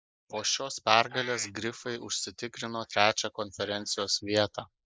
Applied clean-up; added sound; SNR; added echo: neural mask model Resemble Enhance denoiser.